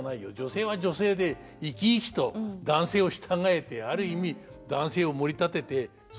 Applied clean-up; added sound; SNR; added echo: none; none; none; none.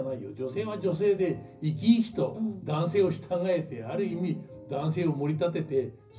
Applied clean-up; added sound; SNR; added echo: none; none; none; reverberation time 0.4 s.